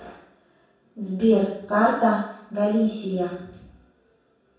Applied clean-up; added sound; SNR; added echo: none; none; none; reverberation time 0.7 s.